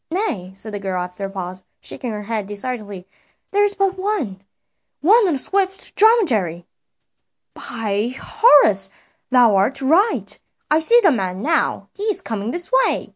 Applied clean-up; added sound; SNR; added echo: none; none; none; none.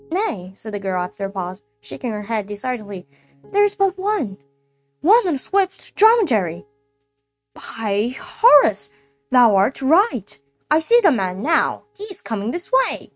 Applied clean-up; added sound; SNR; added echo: neural mask model RNNoise.